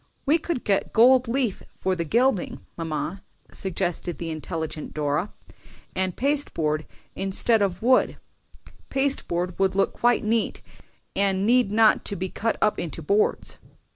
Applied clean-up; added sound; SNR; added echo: none; none; none; none.